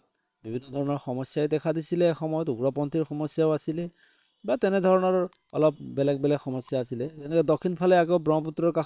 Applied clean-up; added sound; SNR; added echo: neural separator model SepFormer WHAM!.